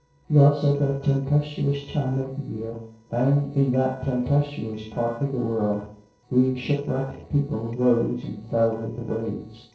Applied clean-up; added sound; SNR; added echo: neural separator model SepFormer DNS4.